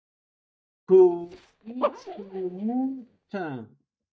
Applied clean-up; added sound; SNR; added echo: neural mask model DeepFilterNet 3.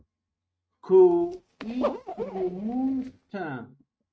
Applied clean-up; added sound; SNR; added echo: neural mask model RNNoise.